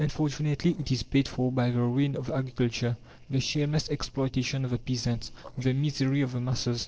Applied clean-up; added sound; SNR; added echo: neural separator model SepFormer DNS4.